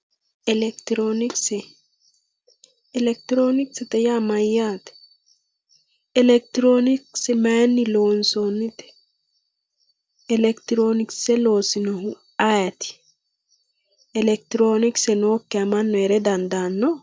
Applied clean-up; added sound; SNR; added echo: none; none; none; none.